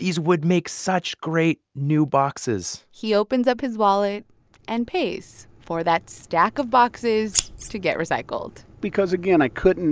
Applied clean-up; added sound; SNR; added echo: none; Scissors; 4 dB; none.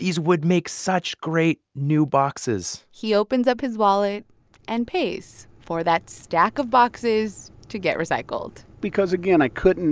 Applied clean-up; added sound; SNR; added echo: none; none; none; none.